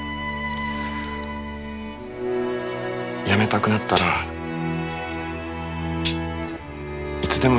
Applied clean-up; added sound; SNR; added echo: none; Tambourine; 13 dB; none.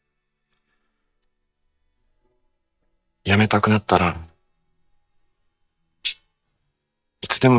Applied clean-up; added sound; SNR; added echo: neural mask model DeepFilterNet 3.